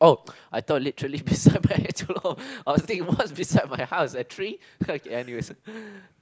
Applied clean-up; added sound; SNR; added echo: none; none; none; none.